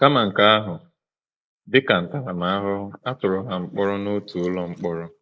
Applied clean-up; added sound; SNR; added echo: neural mask model Resemble Enhance denoiser.